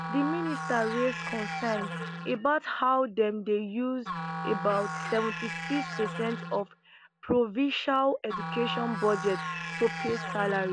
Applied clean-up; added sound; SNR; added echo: none; Musical instrument; 7 dB; none.